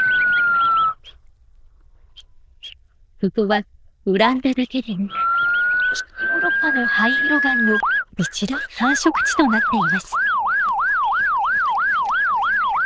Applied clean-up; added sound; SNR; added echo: neural diffusion model UNIVERSE++.